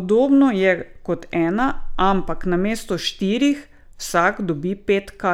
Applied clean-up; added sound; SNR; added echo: none; none; none; none.